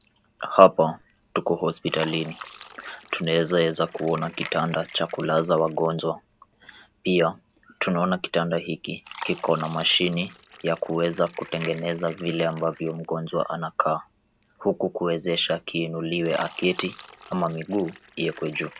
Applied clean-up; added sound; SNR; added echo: none; Fill (with liquid); 19 dB; none.